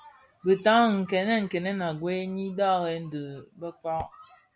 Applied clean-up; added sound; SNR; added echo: none; none; none; none.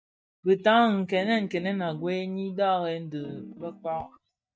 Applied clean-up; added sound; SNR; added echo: neural mask model DeepFilterNet 3.